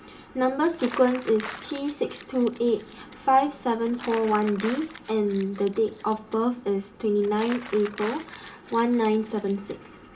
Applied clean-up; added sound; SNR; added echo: none; Crumpling, crinkling; 17 dB; reverberation time 0.3 s.